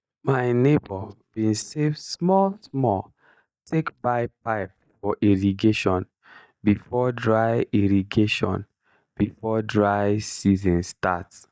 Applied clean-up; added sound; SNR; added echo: neural mask model DeepFilterNet 3.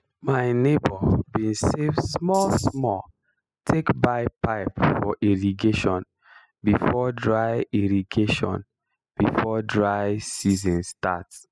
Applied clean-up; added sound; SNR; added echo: classical method spectral subtraction.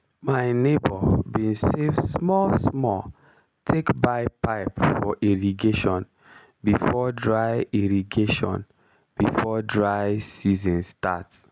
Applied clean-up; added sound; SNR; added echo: none; none; none; none.